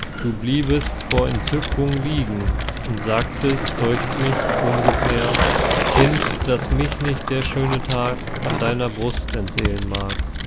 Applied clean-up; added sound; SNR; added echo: none; Computer keyboard + Skateboard; -1 dB; none.